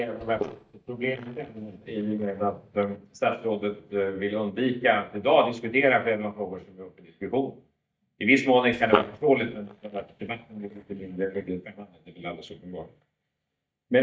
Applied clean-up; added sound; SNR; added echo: neural mask model DeepFilterNet 3.